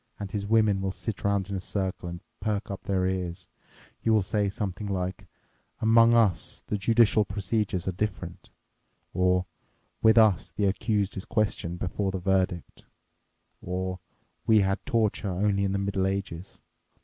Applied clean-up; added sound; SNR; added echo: none; none; none; none.